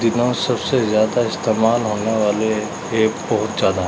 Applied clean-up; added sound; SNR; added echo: none; none; none; none.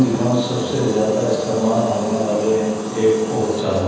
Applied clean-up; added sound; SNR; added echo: none; Tools; 20 dB; reverberation time 1.2 s.